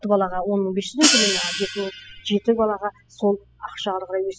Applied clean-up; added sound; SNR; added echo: classical method spectral subtraction.